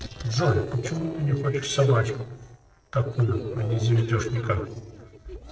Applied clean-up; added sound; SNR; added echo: neural separator model SepFormer DNS4.